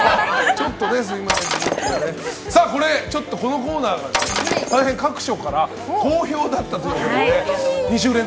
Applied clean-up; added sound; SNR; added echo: none; Shatter; 5 dB; none.